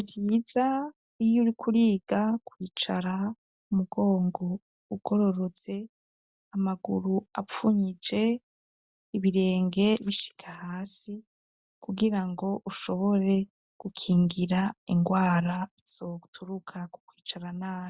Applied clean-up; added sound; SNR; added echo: none; none; none; none.